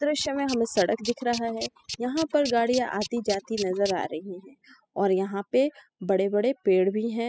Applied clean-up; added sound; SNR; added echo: classical method spectral subtraction.